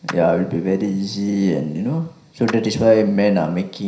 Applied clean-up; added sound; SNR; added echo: none; Clapping; 19 dB; reverberation time 0.5 s.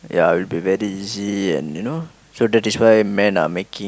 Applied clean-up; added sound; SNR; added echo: none; none; none; none.